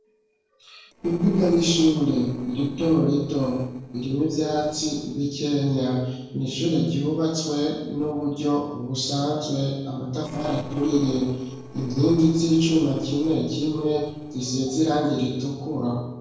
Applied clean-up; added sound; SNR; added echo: neural separator model SepFormer DNS4.